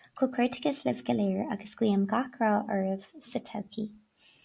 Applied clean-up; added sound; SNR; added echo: none; none; none; none.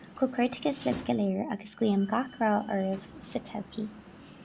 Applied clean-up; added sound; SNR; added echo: none; Slam; 17 dB; none.